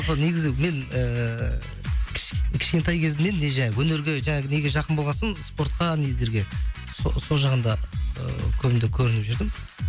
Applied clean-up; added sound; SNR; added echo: none; none; none; none.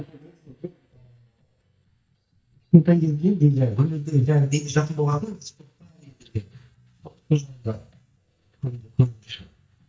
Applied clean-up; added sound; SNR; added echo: neural mask model DeepFilterNet 3.